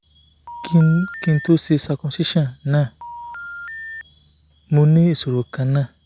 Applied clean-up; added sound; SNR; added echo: none; Telephone; 15 dB; none.